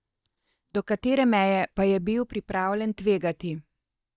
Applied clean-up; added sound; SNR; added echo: neural mask model DeepFilterNet 3.